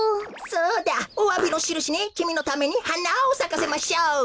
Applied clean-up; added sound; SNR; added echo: none; Fart; 12 dB; none.